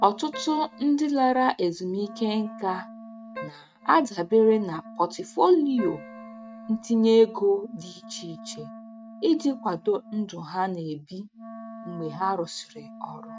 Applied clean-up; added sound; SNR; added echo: neural mask model RNNoise.